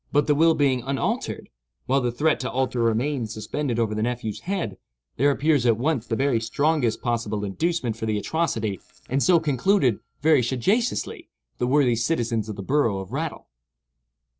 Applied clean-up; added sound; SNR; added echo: neural separator model SepFormer DNS4.